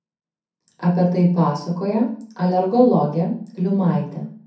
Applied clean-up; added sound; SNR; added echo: none; none; none; reverberation time 0.6 s.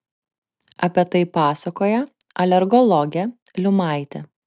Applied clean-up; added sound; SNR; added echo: none; none; none; none.